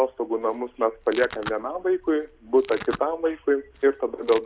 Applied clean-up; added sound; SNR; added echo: none; Domestic sounds, home sounds; 18 dB; none.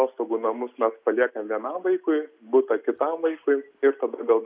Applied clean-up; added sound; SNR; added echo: none; none; none; none.